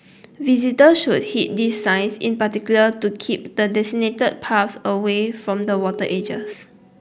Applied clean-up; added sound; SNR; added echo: none; Telephone; 11 dB; none.